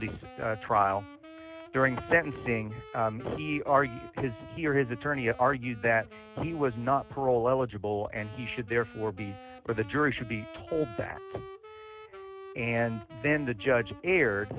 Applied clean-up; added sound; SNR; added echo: none; Wind instrument, woodwind instrument; 17 dB; none.